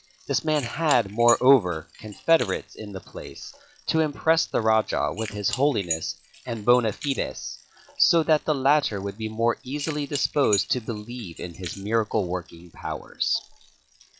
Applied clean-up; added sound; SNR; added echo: classical method log-MMSE.